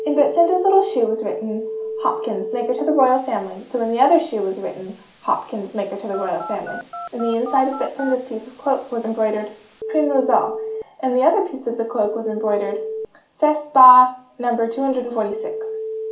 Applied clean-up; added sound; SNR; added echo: none; Telephone; 11 dB; reverberation time 0.4 s.